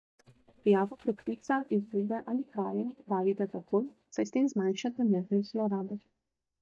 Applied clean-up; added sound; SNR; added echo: neural mask model DeepFilterNet 3.